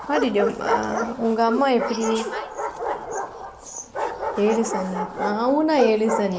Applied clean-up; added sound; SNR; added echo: none; Bark; 4 dB; none.